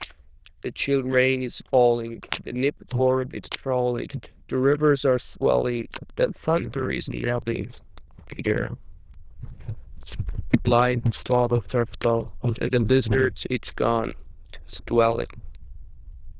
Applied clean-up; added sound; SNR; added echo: neural diffusion model UNIVERSE++.